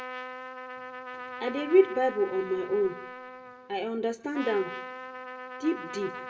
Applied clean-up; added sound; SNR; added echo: none; Trumpet; 10 dB; reverberation time 0.7 s.